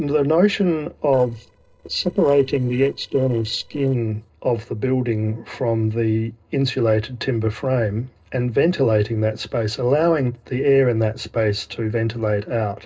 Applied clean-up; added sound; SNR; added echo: neural separator model SepFormer DNS4.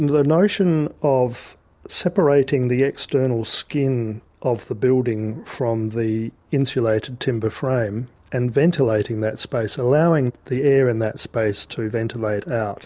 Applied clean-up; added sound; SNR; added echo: none; none; none; none.